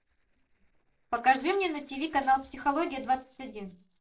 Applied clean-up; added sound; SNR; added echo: neural separator model SepFormer DNS4.